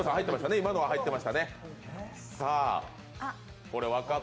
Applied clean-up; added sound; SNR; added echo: none; none; none; none.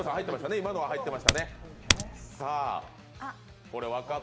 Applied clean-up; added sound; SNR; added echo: none; Typing; -5 dB; none.